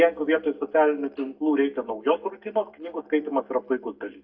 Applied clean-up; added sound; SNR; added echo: neural mask model DeepFilterNet 3.